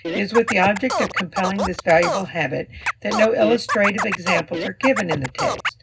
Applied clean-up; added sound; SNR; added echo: none; Scratching (performance technique); 5 dB; reverberation time 0.4 s.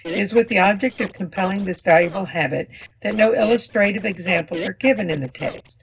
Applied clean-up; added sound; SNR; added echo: neural separator model SepFormer DNS4.